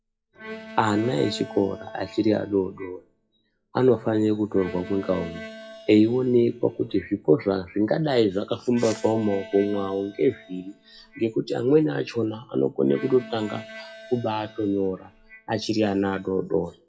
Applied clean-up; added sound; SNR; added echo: classical method WPE with log-MMSE.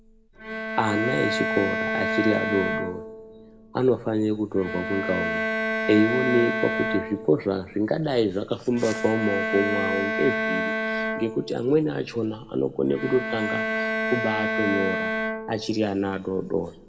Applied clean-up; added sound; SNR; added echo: none; Bowed string instrument; 3 dB; reverberation time 1.4 s.